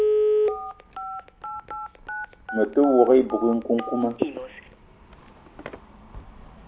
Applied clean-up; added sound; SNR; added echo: none; Telephone; 4 dB; none.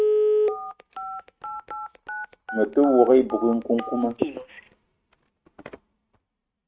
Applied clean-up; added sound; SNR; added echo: neural mask model RNNoise.